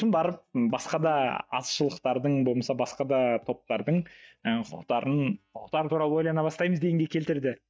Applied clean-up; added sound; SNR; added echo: neural mask model DeepFilterNet 3.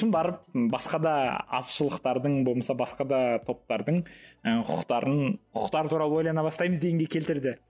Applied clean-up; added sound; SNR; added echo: none; none; none; none.